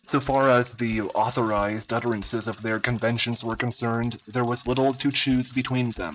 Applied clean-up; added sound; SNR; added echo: neural mask model RNNoise.